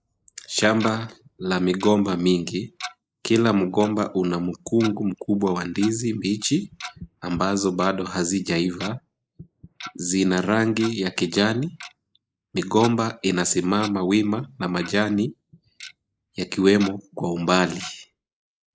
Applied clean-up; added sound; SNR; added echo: neural mask model Resemble Enhance denoiser.